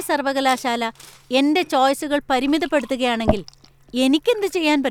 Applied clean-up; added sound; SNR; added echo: none; Liquid; 12 dB; none.